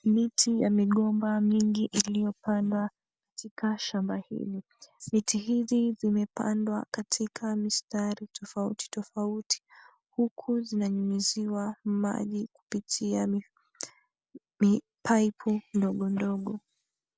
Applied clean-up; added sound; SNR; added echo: none; none; none; none.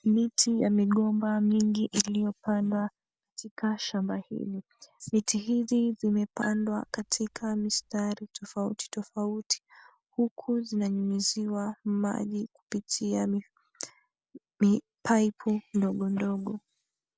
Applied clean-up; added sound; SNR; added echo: none; Marimba, xylophone; 17 dB; none.